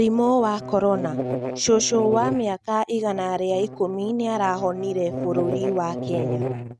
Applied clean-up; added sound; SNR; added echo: neural mask model RNNoise.